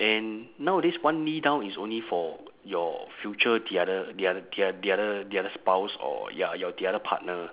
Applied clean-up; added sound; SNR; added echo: none; none; none; none.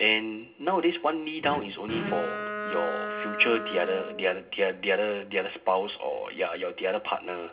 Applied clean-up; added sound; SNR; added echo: none; Bowed string instrument; 7 dB; reverberation time 0.2 s.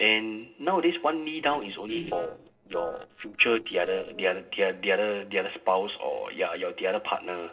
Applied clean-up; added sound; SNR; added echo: neural separator model SepFormer DNS4.